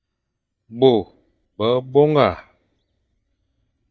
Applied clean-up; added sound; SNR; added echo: neural mask model DeepFilterNet 3.